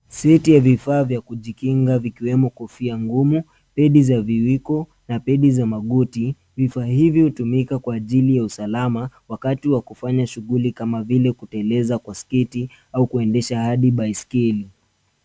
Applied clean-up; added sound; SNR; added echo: none; none; none; none.